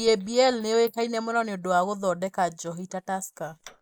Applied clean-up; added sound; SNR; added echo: neural mask model Resemble Enhance denoiser.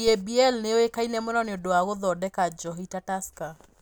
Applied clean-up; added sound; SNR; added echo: none; none; none; none.